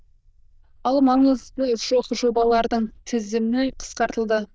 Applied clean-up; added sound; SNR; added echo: neural diffusion model UNIVERSE++.